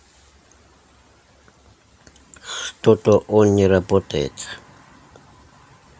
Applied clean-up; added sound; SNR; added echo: none; none; none; none.